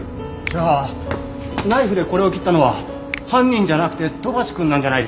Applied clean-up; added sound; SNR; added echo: none; Finger snapping; 17 dB; none.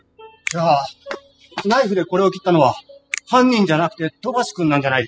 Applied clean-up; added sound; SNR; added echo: classical method spectral subtraction.